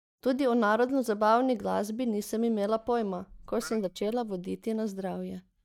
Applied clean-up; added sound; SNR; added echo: neural mask model DeepFilterNet 3.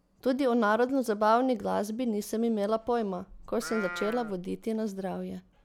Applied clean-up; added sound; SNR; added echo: none; Livestock, farm animals, working animals; 11 dB; none.